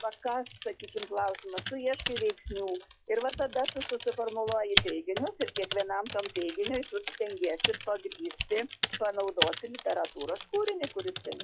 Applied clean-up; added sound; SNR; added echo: classical method log-MMSE.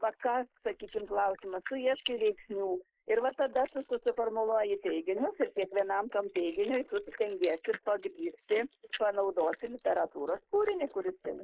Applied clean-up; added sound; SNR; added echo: neural mask model Resemble Enhance denoiser.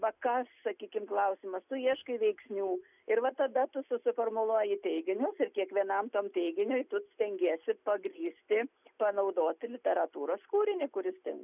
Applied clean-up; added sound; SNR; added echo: none; none; none; none.